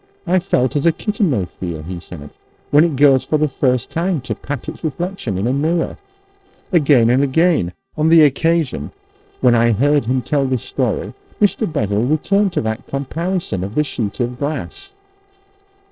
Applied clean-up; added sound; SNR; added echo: neural separator model SepFormer DNS4.